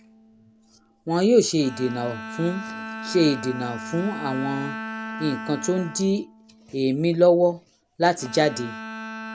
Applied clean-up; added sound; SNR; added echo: none; Bowed string instrument; 12 dB; none.